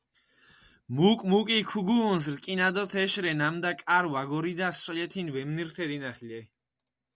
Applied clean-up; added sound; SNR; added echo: none; none; none; none.